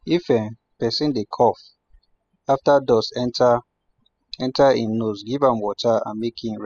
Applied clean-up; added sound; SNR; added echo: classical method spectral subtraction.